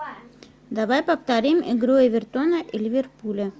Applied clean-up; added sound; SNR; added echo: none; none; none; none.